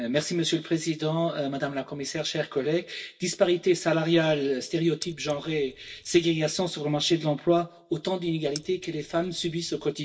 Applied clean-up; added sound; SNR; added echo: neural separator model SepFormer DNS4.